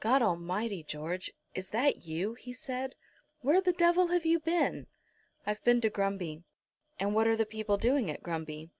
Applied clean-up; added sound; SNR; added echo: none; none; none; none.